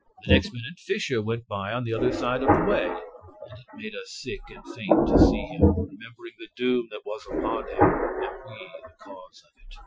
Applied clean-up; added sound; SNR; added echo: classical method Wiener filter.